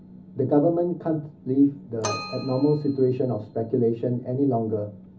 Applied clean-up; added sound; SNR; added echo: none; Keyboard (musical); 17 dB; reverberation time 0.4 s.